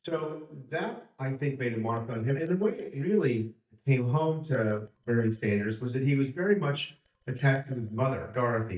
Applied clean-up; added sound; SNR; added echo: neural mask model DeepFilterNet 3.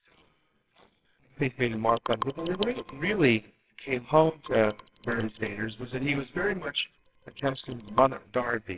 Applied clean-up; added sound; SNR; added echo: neural separator model SepFormer WHAMR!.